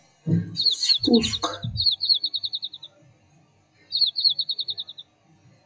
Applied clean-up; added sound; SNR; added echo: classical method WPE with log-MMSE.